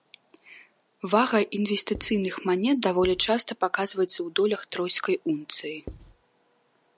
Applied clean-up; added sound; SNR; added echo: none; Writing; 16 dB; none.